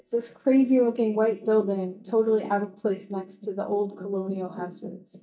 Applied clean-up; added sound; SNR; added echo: neural mask model DeepFilterNet 3.